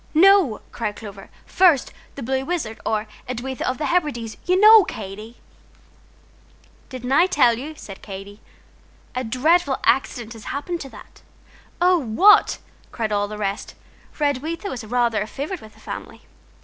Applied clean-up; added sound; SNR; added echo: none; none; none; none.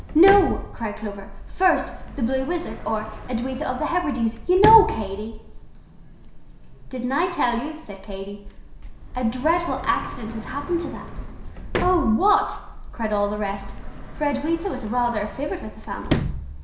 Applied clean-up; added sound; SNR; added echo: none; Sliding door; 8 dB; reverberation time 0.7 s.